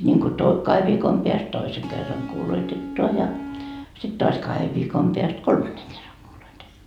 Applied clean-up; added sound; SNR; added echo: none; Electric guitar; 11 dB; none.